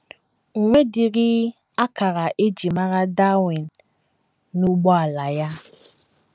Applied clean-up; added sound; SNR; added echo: none; none; none; none.